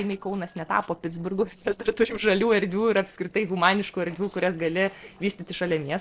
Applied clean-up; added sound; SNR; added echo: neural separator model SepFormer DNS4.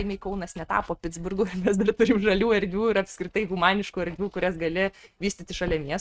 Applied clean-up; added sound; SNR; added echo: neural mask model RNNoise.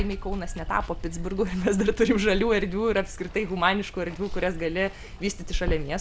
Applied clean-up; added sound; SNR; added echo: none; Water; 7 dB; none.